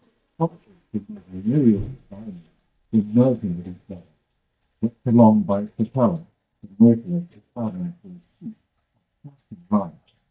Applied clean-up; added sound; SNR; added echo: neural mask model DeepFilterNet 3.